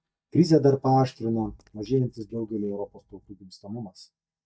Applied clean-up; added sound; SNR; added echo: neural mask model DeepFilterNet 3.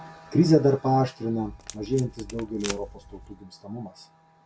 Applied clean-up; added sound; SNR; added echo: none; Packing tape, duct tape; 15 dB; none.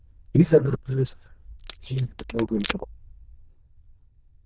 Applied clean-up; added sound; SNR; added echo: neural diffusion model UNIVERSE++.